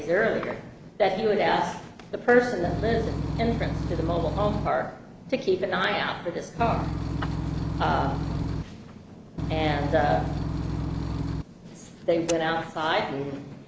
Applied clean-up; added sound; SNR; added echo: none; Engine / Truck / Car; 1 dB; none.